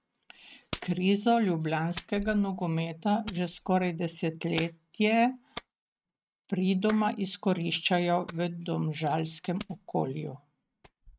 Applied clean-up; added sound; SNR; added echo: neural mask model RNNoise.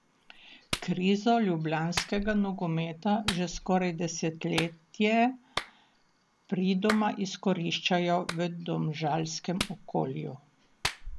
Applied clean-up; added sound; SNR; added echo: none; Clapping; 11 dB; none.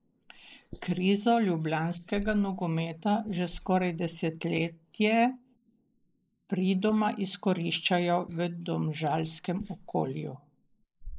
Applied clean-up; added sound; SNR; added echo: neural mask model Resemble Enhance denoiser.